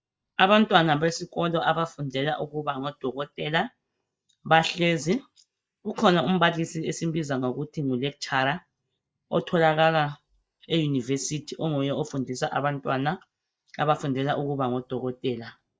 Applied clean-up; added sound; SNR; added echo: neural mask model Resemble Enhance denoiser.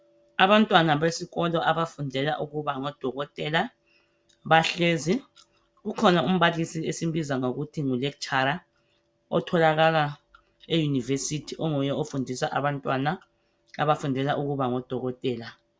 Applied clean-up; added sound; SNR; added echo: none; none; none; none.